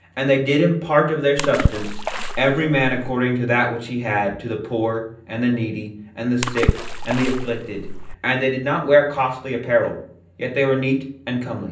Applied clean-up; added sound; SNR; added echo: none; Water / Splash, splatter; 3 dB; reverberation time 0.6 s.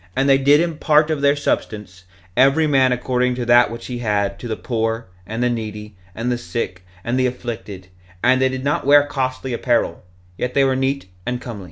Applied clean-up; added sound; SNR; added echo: none; none; none; none.